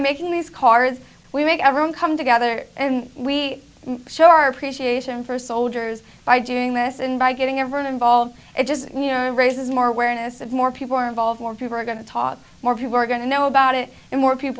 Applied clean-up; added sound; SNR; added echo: none; none; none; none.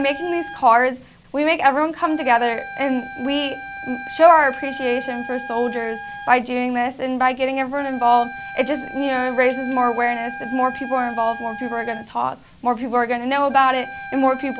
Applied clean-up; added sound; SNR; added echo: none; Wind instrument, woodwind instrument; 14 dB; none.